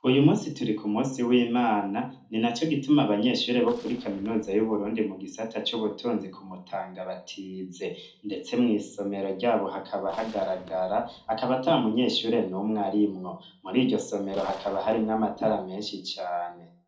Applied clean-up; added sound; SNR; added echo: neural separator model SepFormer DNS4.